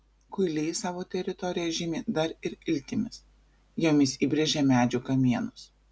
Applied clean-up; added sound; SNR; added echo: none; none; none; none.